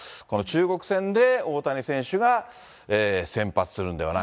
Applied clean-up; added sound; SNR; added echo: none; none; none; none.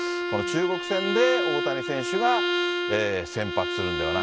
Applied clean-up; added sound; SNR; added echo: none; Bowed string instrument; 0 dB; none.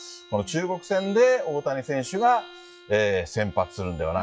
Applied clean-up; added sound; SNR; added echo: classical method log-MMSE.